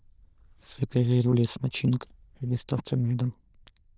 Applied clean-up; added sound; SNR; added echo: neural diffusion model UNIVERSE++.